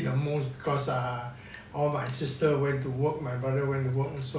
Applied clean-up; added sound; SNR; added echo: none; none; none; none.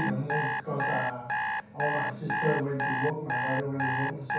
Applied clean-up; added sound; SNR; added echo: none; Alarm; 0 dB; reverberation time 0.7 s.